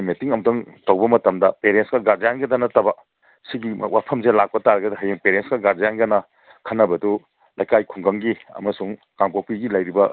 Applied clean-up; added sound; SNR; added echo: none; none; none; none.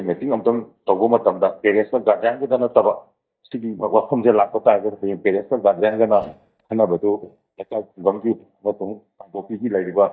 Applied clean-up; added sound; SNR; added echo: neural mask model DeepFilterNet 3.